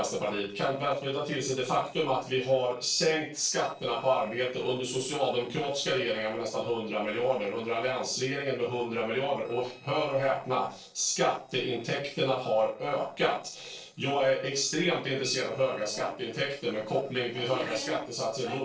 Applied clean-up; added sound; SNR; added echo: neural separator model SepFormer DNS4.